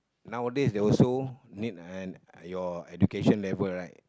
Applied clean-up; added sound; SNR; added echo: none; none; none; none.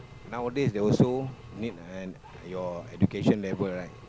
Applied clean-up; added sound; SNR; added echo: none; Engine; 18 dB; none.